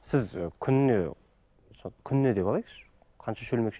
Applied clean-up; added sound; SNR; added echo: none; none; none; none.